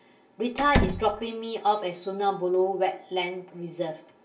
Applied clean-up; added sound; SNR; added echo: none; Slam; -1 dB; reverberation time 0.1 s.